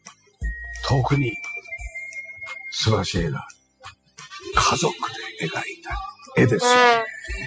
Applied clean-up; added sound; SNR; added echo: classical method spectral subtraction.